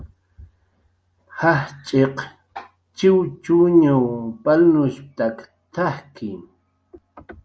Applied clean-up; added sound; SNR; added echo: none; none; none; none.